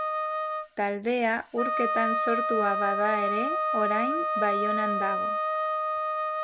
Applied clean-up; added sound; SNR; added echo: none; Wind instrument, woodwind instrument; -2 dB; none.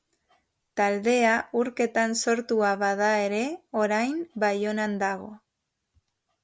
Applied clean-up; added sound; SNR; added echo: none; none; none; none.